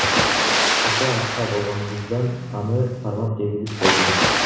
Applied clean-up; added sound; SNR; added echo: none; Water; -3 dB; reverberation time 1.0 s.